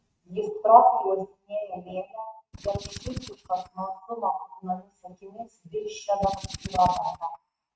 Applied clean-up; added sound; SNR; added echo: neural mask model RNNoise.